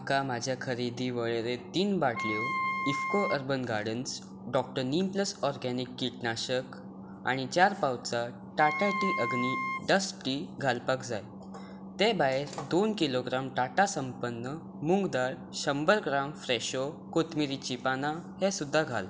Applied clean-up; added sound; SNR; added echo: none; Wind instrument, woodwind instrument; 3 dB; none.